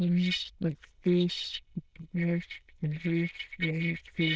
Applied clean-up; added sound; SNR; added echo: neural diffusion model UNIVERSE++.